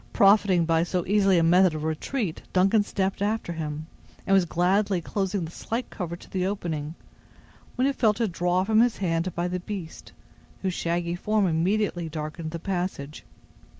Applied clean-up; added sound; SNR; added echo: none; none; none; none.